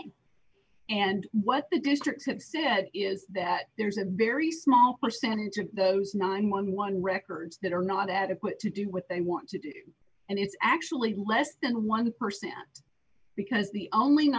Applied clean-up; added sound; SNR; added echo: none; none; none; none.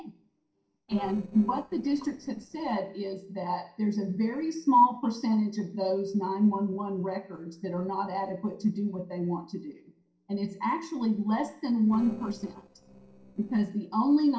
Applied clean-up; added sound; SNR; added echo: neural separator model SepFormer DNS4.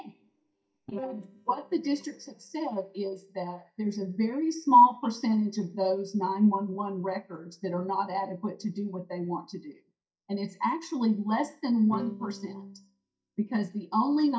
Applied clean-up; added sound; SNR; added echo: neural mask model DeepFilterNet 3.